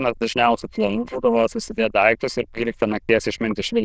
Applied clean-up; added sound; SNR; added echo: neural diffusion model UNIVERSE++.